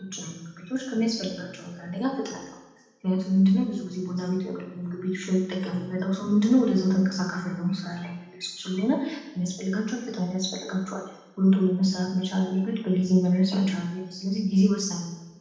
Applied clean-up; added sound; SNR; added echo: none; none; none; reverberation time 0.9 s.